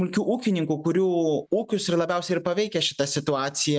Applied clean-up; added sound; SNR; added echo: none; none; none; none.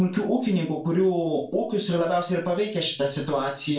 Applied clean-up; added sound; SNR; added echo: none; none; none; reverberation time 0.3 s.